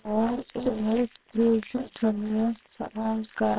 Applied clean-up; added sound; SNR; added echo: neural separator model SepFormer WHAMR!.